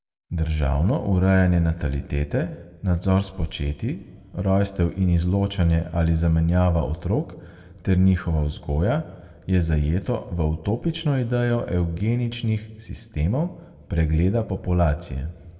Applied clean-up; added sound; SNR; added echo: none; none; none; reverberation time 1.8 s.